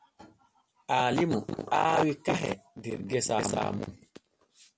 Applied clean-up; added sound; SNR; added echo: none; Knock; 17 dB; none.